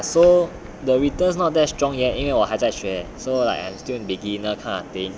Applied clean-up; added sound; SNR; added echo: none; Glass; 17 dB; none.